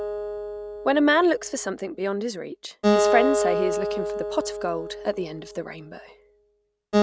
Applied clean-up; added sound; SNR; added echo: none; Acoustic guitar; 0 dB; none.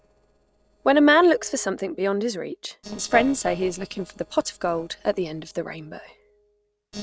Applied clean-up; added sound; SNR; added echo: neural separator model SepFormer DNS4.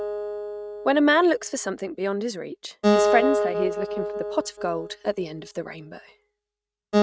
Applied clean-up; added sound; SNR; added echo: neural mask model RNNoise.